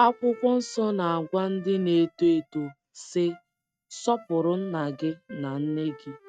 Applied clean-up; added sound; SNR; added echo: neural mask model RNNoise.